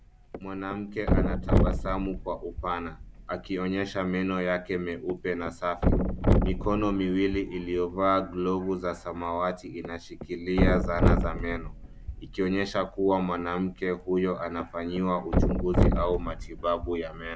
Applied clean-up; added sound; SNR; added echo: none; Thump, thud; 0 dB; none.